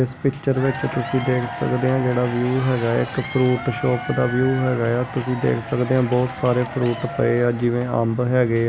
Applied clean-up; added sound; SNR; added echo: none; Applause / Crowd / Cheering; 12 dB; none.